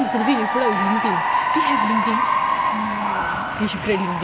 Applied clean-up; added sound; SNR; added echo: none; Applause / Cheering; -3 dB; none.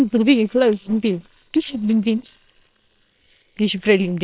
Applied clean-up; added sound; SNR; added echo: neural separator model SepFormer WHAM!.